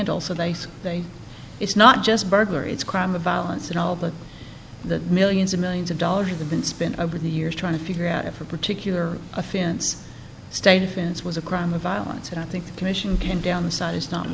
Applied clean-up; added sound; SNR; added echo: none; none; none; none.